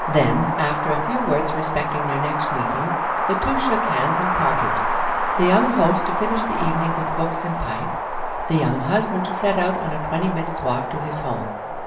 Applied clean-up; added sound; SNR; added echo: none; Wind; 0 dB; reverberation time 0.8 s.